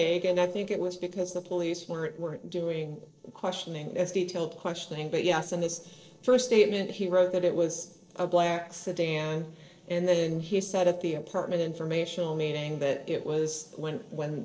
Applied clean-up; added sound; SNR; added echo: neural separator model SepFormer DNS4.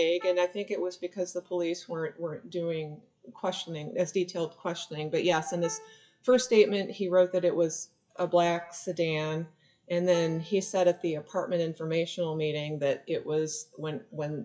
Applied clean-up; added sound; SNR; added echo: classical method WPE with log-MMSE.